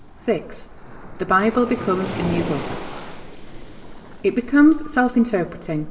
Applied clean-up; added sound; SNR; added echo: none; Waves, surf; 12 dB; reverberation time 2.4 s.